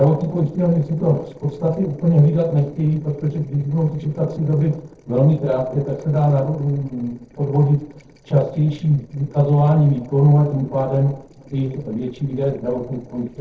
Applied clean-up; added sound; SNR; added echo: neural separator model SepFormer DNS4.